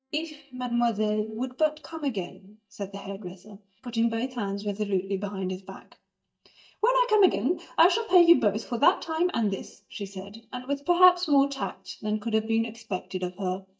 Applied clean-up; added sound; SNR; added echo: neural mask model DeepFilterNet 3.